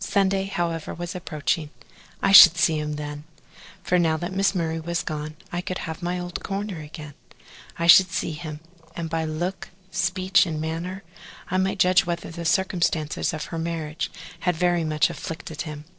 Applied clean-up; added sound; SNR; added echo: neural separator model SepFormer DNS4.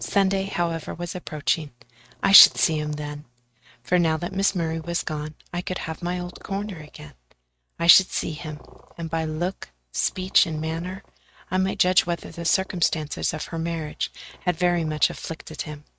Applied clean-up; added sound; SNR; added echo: neural mask model RNNoise.